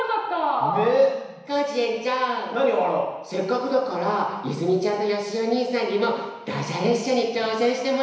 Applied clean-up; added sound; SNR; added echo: none; none; none; reverberation time 1.0 s.